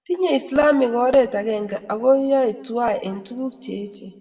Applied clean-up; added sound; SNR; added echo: none; none; none; reverberation time 1.6 s.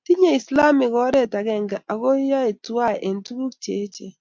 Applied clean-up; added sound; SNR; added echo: none; none; none; none.